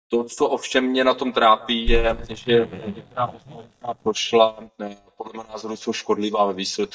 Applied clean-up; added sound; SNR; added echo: neural mask model DeepFilterNet 3.